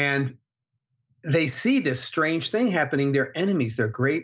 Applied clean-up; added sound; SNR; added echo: none; none; none; none.